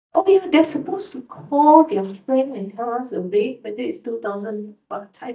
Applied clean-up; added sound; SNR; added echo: neural mask model DeepFilterNet 3.